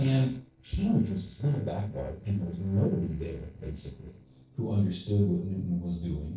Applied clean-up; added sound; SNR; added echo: neural separator model SepFormer DNS4.